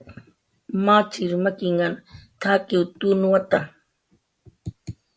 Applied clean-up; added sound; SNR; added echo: none; none; none; none.